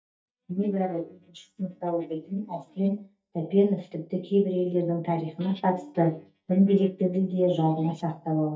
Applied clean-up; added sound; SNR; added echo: neural mask model DeepFilterNet 3.